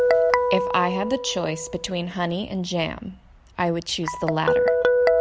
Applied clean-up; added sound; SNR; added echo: none; Guitar; -3 dB; none.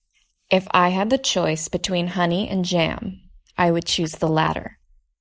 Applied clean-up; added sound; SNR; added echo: neural mask model Resemble Enhance denoiser.